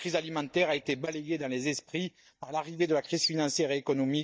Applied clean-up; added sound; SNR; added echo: neural mask model DeepFilterNet 3.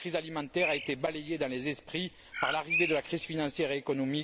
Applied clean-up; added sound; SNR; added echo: none; Bird; 0 dB; none.